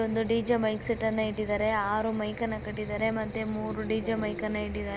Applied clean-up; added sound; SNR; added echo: none; Squeak; 13 dB; none.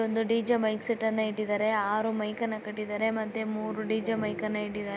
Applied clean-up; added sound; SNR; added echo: none; none; none; none.